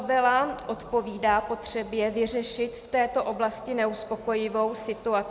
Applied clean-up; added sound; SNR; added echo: none; none; none; none.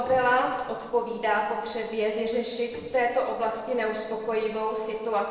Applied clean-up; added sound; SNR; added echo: neural separator model SepFormer DNS4.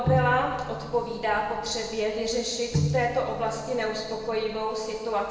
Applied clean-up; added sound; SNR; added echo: none; Bowed string instrument; 5 dB; reverberation time 1.2 s.